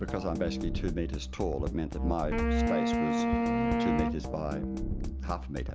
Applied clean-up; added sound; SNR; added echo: none; Wind instrument, woodwind instrument + Drum kit; -5 dB; none.